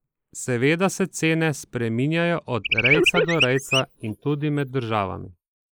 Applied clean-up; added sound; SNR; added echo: neural mask model Resemble Enhance denoiser.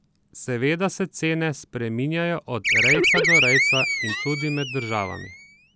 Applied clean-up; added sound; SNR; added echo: none; Animal; -4 dB; none.